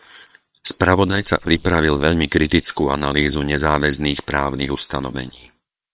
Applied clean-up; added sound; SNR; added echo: neural separator model SepFormer WHAM!.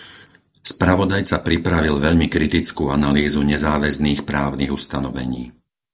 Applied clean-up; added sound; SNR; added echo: none; none; none; none.